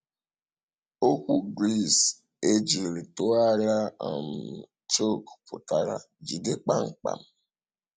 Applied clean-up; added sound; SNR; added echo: none; none; none; none.